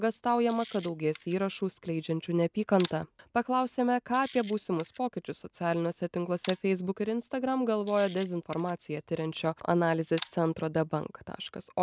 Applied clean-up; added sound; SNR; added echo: none; Camera; 15 dB; none.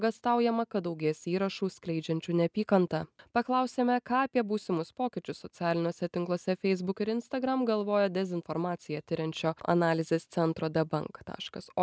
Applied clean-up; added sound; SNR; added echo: none; none; none; none.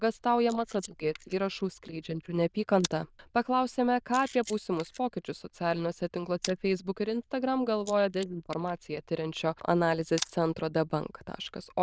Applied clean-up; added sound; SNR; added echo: neural diffusion model UNIVERSE++.